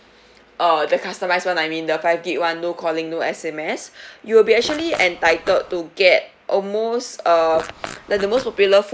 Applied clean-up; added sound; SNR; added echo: none; Fart; 15 dB; none.